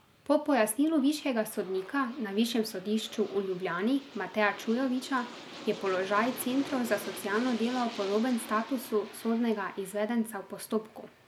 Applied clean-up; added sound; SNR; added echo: none; Aircraft; 16 dB; none.